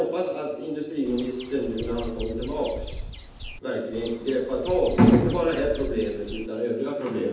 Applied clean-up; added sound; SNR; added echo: none; Bird vocalization, bird call, bird song; 11 dB; reverberation time 0.9 s.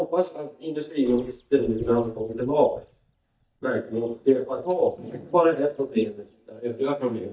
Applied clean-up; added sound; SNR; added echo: neural mask model DeepFilterNet 3.